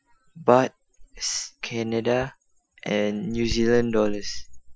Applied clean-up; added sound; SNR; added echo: classical method Wiener filter.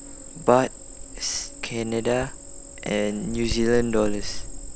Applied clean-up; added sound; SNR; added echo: none; Cricket; 7 dB; none.